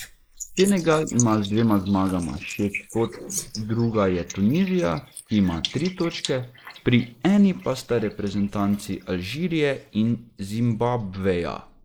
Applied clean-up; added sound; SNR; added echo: neural mask model Resemble Enhance denoiser.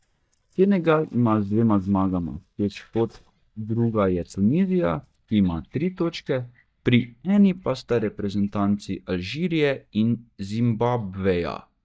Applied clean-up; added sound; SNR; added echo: neural mask model DeepFilterNet 3.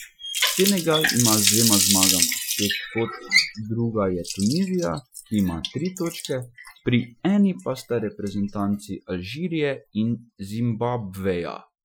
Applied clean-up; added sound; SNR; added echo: classical method Wiener filter.